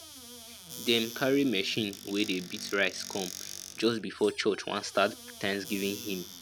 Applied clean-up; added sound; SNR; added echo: none; Squeak / Cupboard open or close; 13 dB; none.